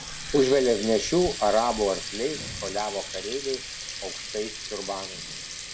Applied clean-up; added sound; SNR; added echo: none; Water tap, faucet; 8 dB; none.